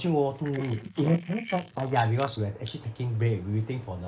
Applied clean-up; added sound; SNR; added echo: neural mask model Resemble Enhance denoiser.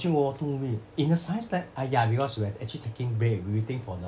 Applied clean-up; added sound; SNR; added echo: none; none; none; none.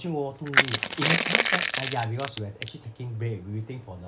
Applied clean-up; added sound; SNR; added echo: none; Crushing; -5 dB; none.